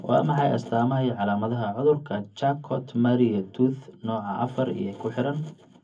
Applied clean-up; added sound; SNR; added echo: none; none; none; reverberation time 0.3 s.